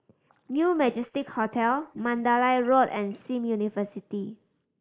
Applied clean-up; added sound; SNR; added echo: neural mask model Resemble Enhance denoiser.